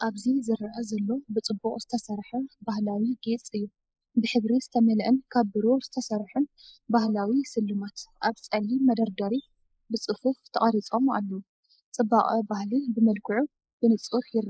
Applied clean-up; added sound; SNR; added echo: neural mask model Resemble Enhance denoiser.